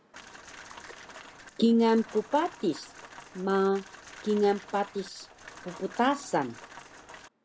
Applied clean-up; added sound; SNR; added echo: none; Rain; 18 dB; none.